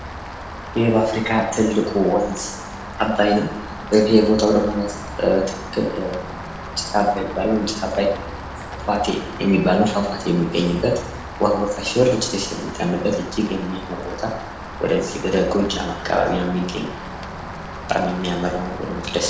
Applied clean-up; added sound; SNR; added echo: none; Rain; 11 dB; reverberation time 0.8 s.